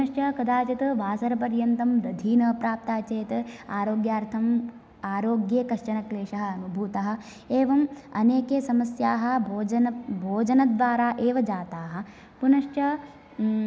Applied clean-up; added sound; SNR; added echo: none; none; none; none.